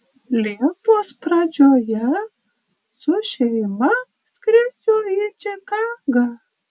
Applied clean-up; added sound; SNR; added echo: none; none; none; none.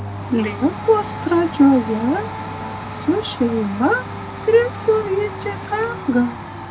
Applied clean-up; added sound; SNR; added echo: none; Domestic sounds, home sounds; 10 dB; none.